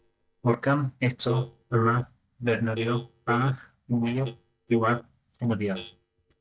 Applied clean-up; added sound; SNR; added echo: neural mask model DeepFilterNet 3.